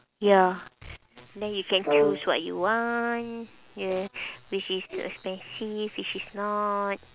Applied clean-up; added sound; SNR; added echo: none; Brass instrument; 0 dB; none.